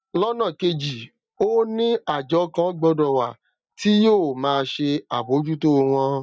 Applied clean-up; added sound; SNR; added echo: neural mask model DeepFilterNet 3.